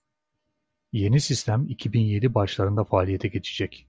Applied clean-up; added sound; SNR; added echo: none; none; none; none.